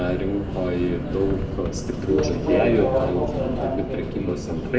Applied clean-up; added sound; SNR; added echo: none; Subway, metro, underground; 1 dB; reverberation time 1.5 s.